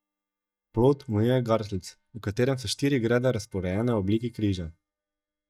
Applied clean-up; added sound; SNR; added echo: neural mask model DeepFilterNet 3.